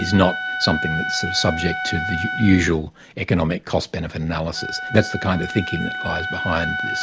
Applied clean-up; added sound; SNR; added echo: none; Wind instrument, woodwind instrument; 6 dB; none.